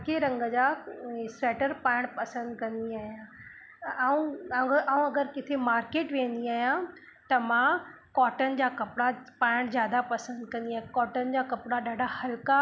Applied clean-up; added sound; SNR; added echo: none; none; none; none.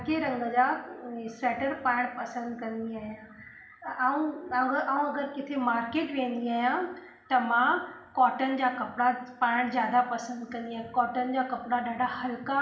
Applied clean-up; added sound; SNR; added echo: none; none; none; reverberation time 0.8 s.